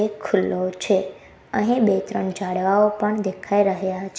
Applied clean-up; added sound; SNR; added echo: none; none; none; none.